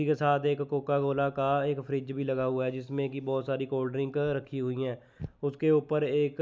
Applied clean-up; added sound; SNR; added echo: none; none; none; none.